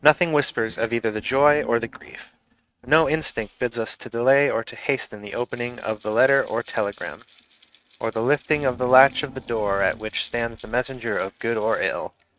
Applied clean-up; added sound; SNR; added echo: neural mask model RNNoise.